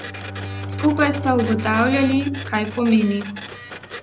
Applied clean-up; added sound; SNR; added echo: none; Printer + Bowed string instrument; 9 dB; none.